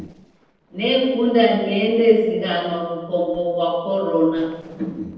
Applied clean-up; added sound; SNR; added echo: neural separator model SepFormer DNS4.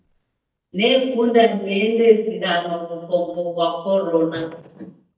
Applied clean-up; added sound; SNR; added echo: neural mask model DeepFilterNet 3.